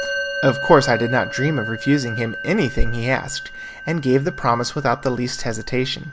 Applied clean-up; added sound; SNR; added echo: none; Musical instrument; 10 dB; none.